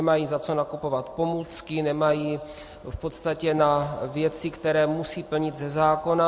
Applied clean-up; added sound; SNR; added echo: none; none; none; none.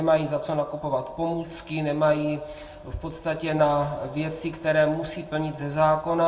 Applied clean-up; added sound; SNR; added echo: none; none; none; reverberation time 0.4 s.